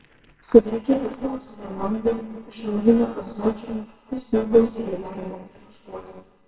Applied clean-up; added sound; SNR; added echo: neural separator model SepFormer WHAMR!.